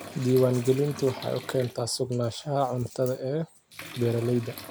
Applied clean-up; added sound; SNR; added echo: none; Bathtub (filling or washing) / Liquid; 17 dB; none.